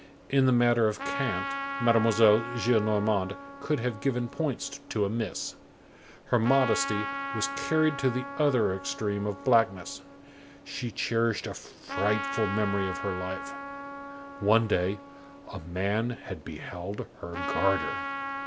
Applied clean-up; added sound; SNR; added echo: none; Trumpet; 9 dB; none.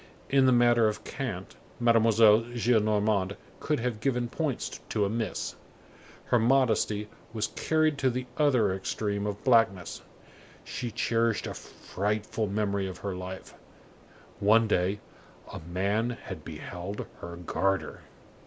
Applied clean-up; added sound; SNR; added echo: none; none; none; none.